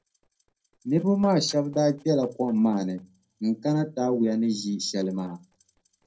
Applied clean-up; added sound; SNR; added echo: neural separator model SepFormer DNS4.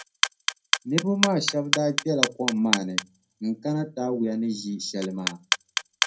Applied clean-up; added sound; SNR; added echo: none; Clock; 2 dB; reverberation time 0.2 s.